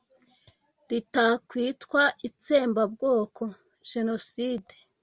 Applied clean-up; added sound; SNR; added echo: none; none; none; none.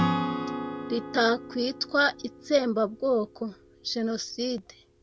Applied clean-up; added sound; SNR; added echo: none; Acoustic guitar / Strum; 6 dB; none.